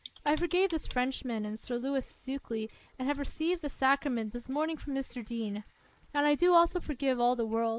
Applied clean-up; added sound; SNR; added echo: neural mask model Resemble Enhance denoiser.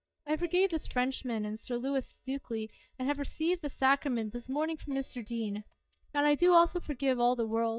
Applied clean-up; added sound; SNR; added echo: neural mask model DeepFilterNet 3.